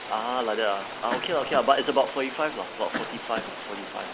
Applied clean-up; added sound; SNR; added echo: none; Rain + Cough; 9 dB; none.